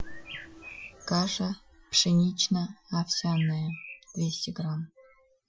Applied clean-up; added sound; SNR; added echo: classical method Wiener filter.